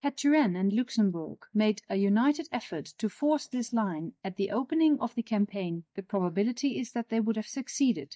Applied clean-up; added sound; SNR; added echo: neural mask model DeepFilterNet 3.